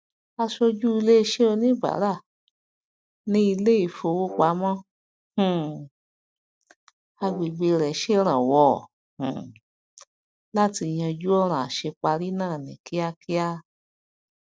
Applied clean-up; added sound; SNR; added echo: neural mask model DeepFilterNet 3.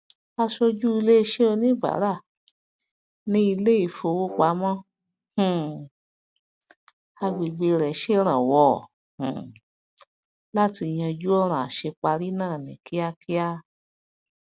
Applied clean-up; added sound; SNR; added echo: none; Brass instrument; 16 dB; none.